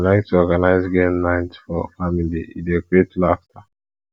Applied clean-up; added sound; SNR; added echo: none; none; none; none.